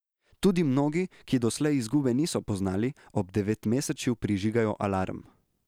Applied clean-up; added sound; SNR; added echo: none; none; none; none.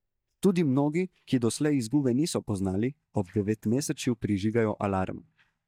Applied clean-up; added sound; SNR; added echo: neural mask model DeepFilterNet 3.